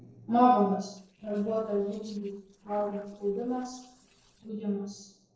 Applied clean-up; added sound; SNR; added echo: neural separator model SepFormer DNS4.